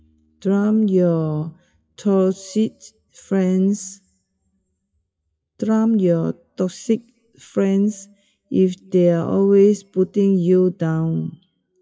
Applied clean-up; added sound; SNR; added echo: classical method WPE with log-MMSE.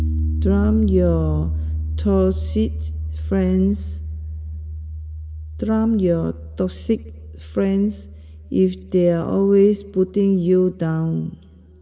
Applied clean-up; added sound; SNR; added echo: none; Piano; 6 dB; reverberation time 1.1 s.